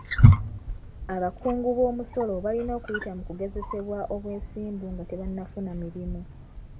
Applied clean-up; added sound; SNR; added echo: none; Wild animals; -4 dB; none.